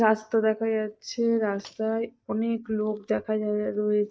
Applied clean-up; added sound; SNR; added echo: neural mask model DeepFilterNet 3.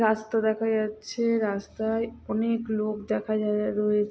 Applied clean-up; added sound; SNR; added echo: none; none; none; none.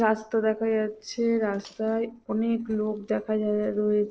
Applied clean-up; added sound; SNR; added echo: neural separator model SepFormer DNS4.